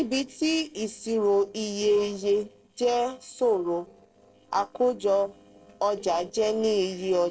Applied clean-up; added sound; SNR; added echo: neural separator model SepFormer DNS4.